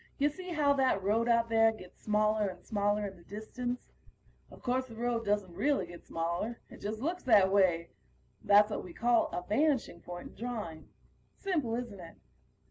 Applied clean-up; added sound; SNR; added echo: none; none; none; none.